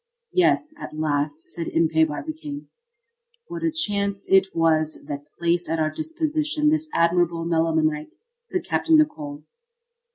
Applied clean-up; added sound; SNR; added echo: none; none; none; none.